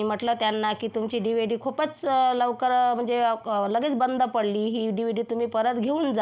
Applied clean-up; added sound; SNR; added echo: none; none; none; none.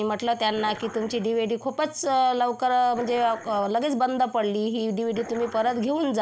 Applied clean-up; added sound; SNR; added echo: none; Dog; 17 dB; none.